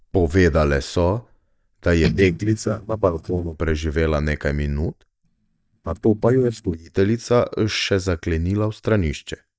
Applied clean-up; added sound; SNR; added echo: neural mask model DeepFilterNet 3.